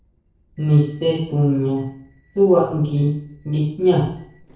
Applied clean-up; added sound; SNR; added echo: neural separator model SepFormer DNS4.